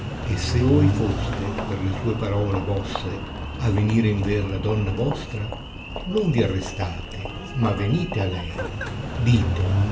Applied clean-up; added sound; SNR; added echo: none; Engine; 4 dB; reverberation time 0.7 s.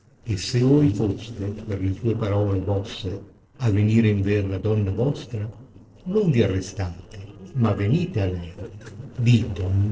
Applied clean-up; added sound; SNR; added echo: neural separator model SepFormer DNS4.